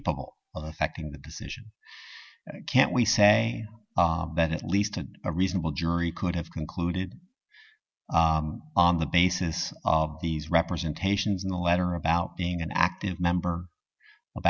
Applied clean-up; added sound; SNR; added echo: none; none; none; none.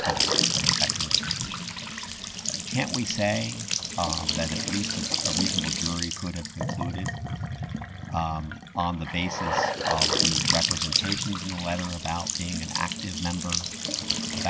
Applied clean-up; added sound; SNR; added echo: none; Trickle, dribble / Bathtub (filling or washing) / Sink (filling or washing) / Gurgling / Splash, splatter; -3 dB; none.